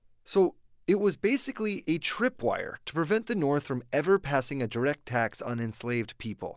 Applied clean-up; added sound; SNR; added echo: none; none; none; none.